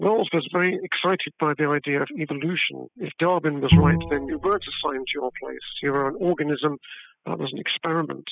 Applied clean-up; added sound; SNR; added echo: classical method spectral subtraction.